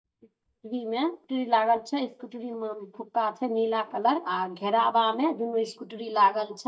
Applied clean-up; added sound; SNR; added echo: neural mask model DeepFilterNet 3.